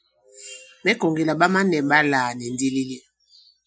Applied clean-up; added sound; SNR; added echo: classical method Wiener filter.